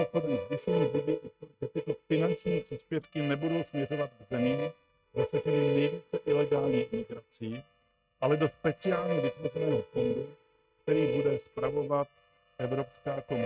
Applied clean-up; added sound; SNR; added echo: neural mask model RNNoise.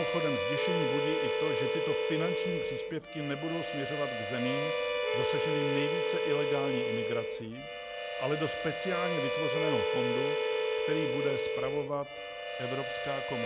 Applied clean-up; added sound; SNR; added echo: none; Harmonica; -4 dB; none.